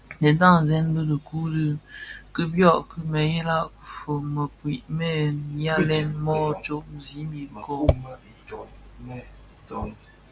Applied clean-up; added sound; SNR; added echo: none; none; none; none.